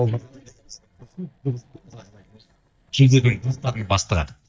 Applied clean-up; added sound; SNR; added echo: neural mask model DeepFilterNet 3.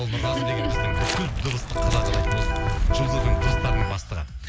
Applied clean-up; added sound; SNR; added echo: none; Walk, footsteps + Electric guitar; -5 dB; none.